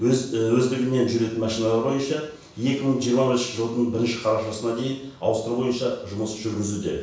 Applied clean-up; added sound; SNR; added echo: none; none; none; reverberation time 0.7 s.